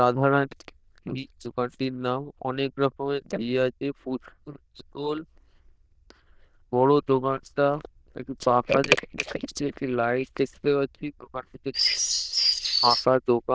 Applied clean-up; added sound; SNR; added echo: neural diffusion model UNIVERSE++.